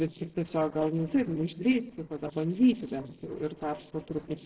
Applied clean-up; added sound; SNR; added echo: neural separator model SepFormer DNS4.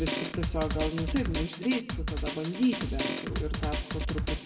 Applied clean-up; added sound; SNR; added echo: none; Drum; 0 dB; reverberation time 1.4 s.